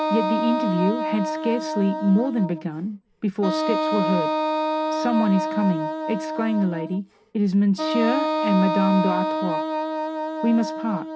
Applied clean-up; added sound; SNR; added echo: none; Wind instrument, woodwind instrument; 2 dB; reverberation time 0.3 s.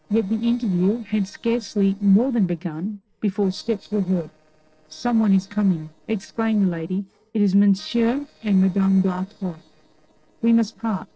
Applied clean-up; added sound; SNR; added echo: neural separator model SepFormer DNS4.